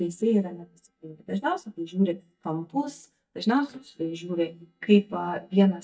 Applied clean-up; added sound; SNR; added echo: neural mask model DeepFilterNet 3.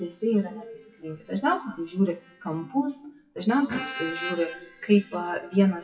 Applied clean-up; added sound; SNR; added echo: classical method WPE with log-MMSE.